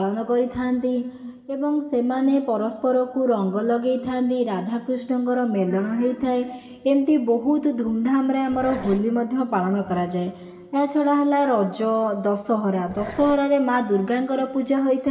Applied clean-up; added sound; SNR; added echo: none; Growling; 16 dB; reverberation time 1.8 s.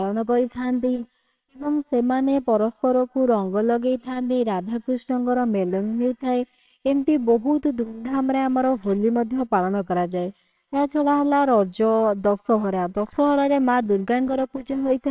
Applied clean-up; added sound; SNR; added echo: neural separator model SepFormer WHAMR!.